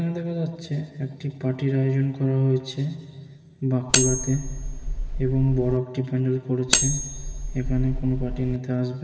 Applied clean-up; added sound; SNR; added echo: none; Cutlery, silverware; 1 dB; reverberation time 2.1 s.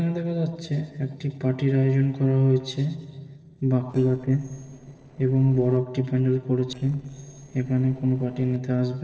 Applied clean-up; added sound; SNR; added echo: neural separator model SepFormer DNS4.